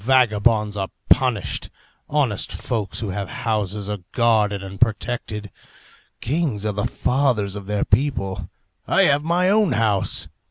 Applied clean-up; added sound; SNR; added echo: none; none; none; none.